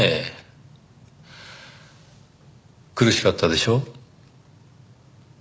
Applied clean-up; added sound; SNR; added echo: none; none; none; none.